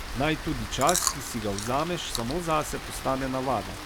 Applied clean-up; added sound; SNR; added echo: none; Chewing, mastication + Rain; 5 dB; none.